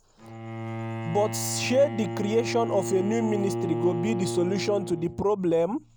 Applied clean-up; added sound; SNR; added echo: none; Bowed string instrument; 5 dB; none.